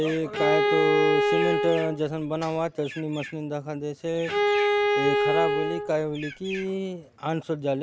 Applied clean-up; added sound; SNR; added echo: none; Bowed string instrument; -3 dB; none.